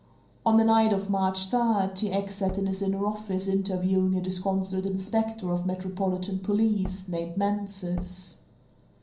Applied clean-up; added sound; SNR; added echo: none; Tap / Bass drum; 15 dB; reverberation time 0.6 s.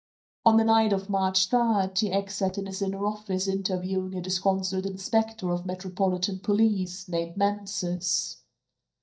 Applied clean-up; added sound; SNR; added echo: neural mask model DeepFilterNet 3.